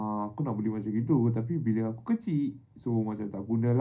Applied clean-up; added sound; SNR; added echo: none; none; none; reverberation time 0.3 s.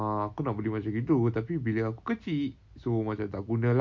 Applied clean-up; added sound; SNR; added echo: none; none; none; none.